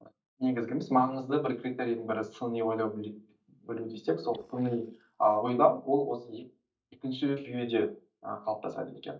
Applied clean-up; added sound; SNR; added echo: neural mask model DeepFilterNet 3.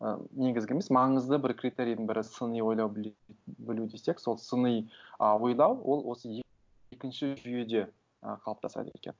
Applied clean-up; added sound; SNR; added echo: none; none; none; none.